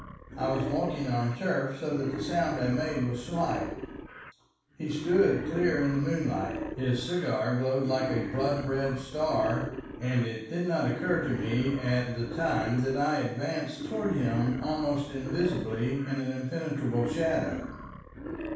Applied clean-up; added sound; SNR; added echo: none; Wild animals; 8 dB; reverberation time 0.7 s.